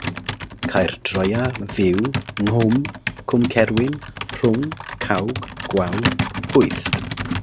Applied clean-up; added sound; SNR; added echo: none; Computer keyboard; 5 dB; none.